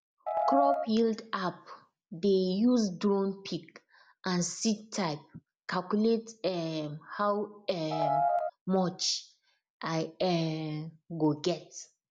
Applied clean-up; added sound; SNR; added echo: none; Piano; -3 dB; none.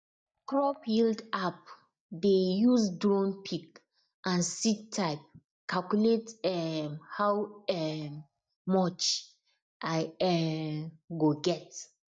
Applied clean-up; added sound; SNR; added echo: neural mask model DeepFilterNet 3.